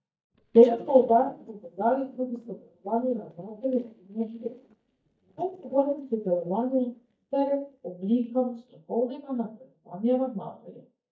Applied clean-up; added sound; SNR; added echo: neural mask model DeepFilterNet 3.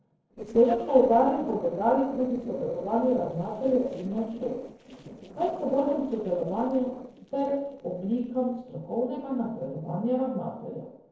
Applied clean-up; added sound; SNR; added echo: neural separator model SepFormer DNS4.